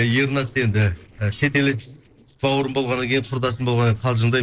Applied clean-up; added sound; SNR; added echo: neural separator model SepFormer DNS4.